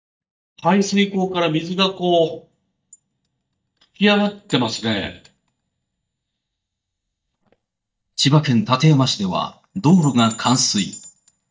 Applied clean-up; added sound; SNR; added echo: neural mask model DeepFilterNet 3.